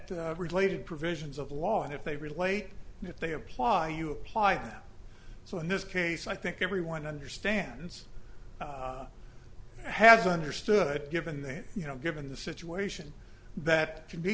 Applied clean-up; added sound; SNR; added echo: none; none; none; none.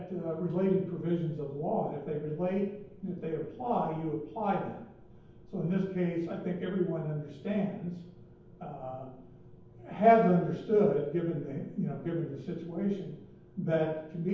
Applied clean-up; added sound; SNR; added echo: none; none; none; reverberation time 0.9 s.